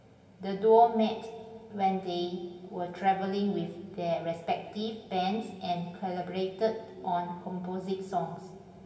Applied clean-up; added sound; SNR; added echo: none; none; none; reverberation time 1.9 s.